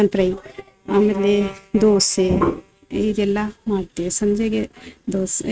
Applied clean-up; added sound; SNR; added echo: neural mask model RNNoise.